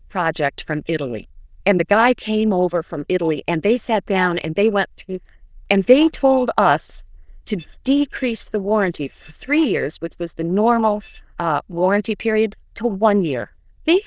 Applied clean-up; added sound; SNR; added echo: neural diffusion model UNIVERSE++.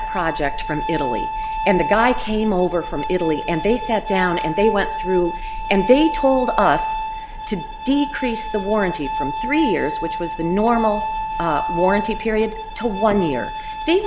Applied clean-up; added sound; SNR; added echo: none; Bowed string instrument; 6 dB; none.